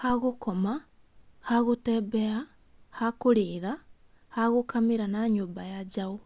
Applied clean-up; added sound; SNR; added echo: none; none; none; none.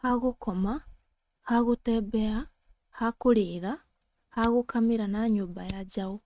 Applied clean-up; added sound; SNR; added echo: neural mask model RNNoise.